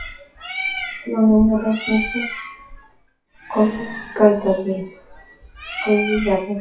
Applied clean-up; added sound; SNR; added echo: classical method WPE with log-MMSE.